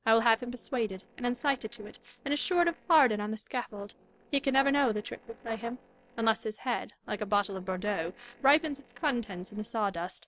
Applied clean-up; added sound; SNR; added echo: neural separator model SepFormer DNS4.